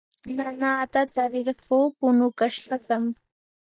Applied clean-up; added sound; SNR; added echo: neural mask model DeepFilterNet 3.